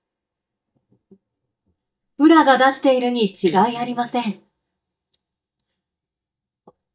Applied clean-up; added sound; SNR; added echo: neural mask model DeepFilterNet 3.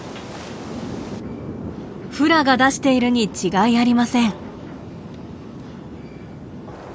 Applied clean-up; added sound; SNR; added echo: none; none; none; none.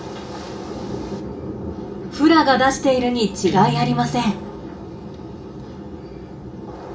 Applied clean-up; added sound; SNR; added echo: none; Guitar; 13 dB; reverberation time 0.3 s.